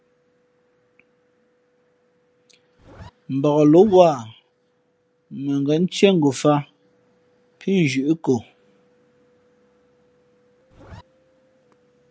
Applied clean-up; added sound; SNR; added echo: none; Zipper (clothing); 19 dB; none.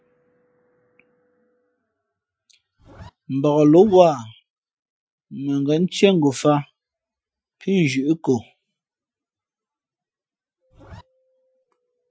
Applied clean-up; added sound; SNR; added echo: classical method Wiener filter.